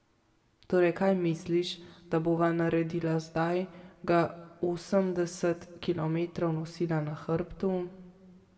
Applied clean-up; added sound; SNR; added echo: none; none; none; reverberation time 0.9 s.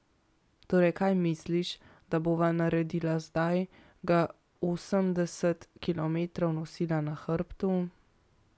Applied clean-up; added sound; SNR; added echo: none; none; none; none.